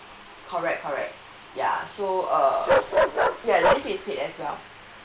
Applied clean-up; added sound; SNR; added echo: none; Bark; 0 dB; none.